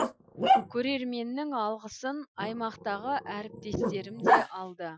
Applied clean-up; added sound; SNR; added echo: classical method Wiener filter.